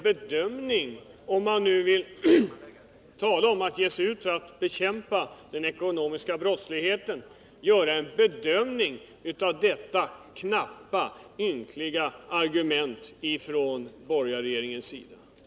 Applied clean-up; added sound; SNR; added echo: none; none; none; none.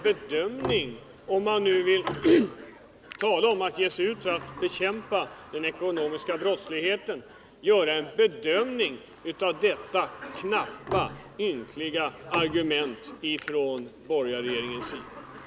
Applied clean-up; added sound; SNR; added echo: none; Cough + Sliding door; 14 dB; none.